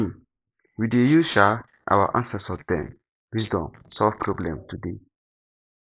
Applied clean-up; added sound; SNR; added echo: neural mask model Resemble Enhance denoiser.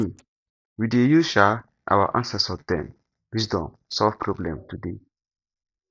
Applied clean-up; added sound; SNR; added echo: neural mask model DeepFilterNet 3.